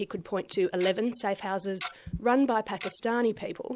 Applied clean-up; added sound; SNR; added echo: none; Tick-tock; 16 dB; none.